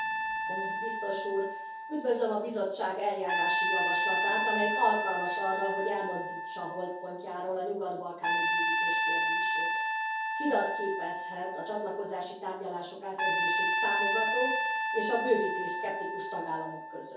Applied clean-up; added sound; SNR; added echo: none; Trumpet; -2 dB; reverberation time 0.6 s.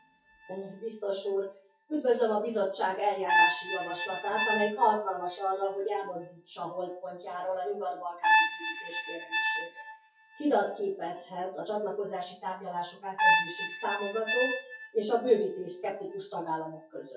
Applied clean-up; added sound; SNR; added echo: classical method WPE with log-MMSE.